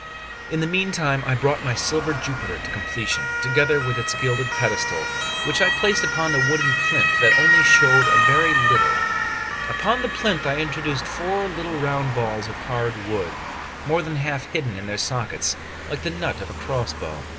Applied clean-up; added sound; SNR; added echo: none; Motor vehicle (road) / Siren; -2 dB; none.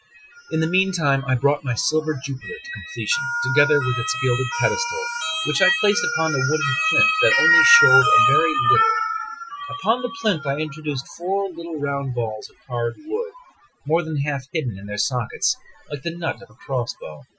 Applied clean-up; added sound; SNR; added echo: classical method Wiener filter.